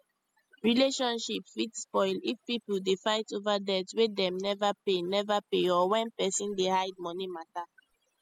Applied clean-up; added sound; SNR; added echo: classical method spectral subtraction.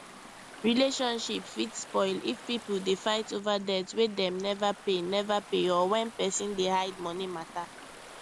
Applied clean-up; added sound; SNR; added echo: none; Stream / Ocean; 17 dB; none.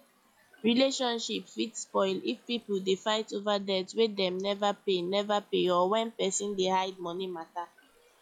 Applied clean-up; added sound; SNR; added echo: classical method log-MMSE.